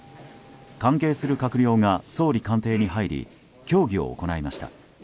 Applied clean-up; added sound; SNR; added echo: none; none; none; none.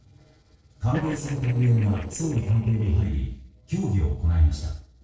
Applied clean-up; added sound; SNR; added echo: neural separator model SepFormer DNS4.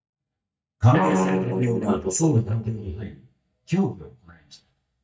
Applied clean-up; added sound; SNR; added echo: neural mask model DeepFilterNet 3.